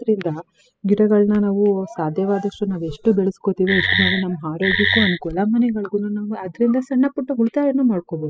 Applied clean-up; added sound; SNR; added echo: classical method spectral subtraction.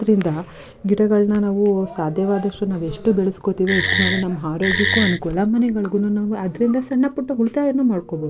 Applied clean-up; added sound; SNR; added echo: none; Wood; 1 dB; none.